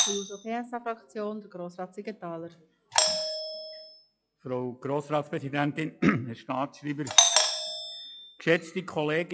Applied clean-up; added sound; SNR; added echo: classical method log-MMSE.